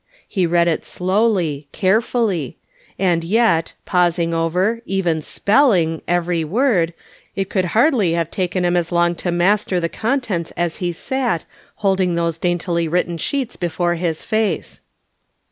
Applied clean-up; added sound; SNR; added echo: none; none; none; none.